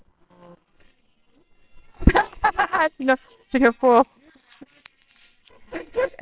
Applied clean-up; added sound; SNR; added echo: neural separator model SepFormer WHAMR!.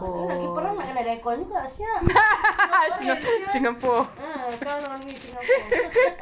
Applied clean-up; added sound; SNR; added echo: none; none; none; none.